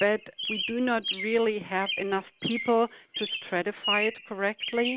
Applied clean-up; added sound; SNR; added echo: none; Chirp, tweet; 7 dB; none.